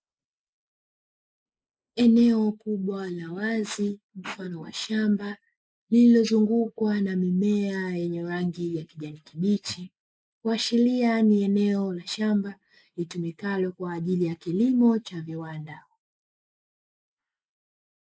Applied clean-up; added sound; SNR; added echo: neural mask model Resemble Enhance denoiser.